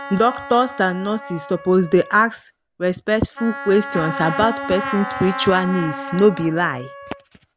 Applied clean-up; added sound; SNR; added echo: none; Trumpet + Wind instrument, woodwind instrument; 11 dB; none.